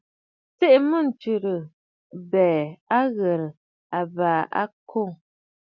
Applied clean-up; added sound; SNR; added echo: none; none; none; none.